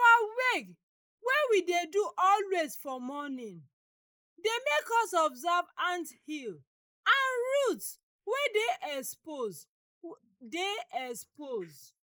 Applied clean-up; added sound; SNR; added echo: neural mask model Resemble Enhance denoiser.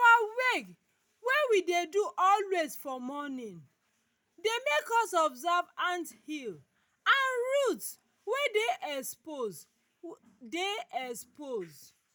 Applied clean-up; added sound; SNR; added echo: none; none; none; none.